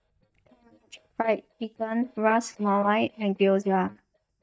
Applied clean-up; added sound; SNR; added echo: neural mask model DeepFilterNet 3.